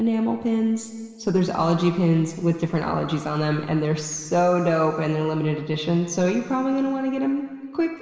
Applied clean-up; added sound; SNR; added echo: none; none; none; reverberation time 2.9 s.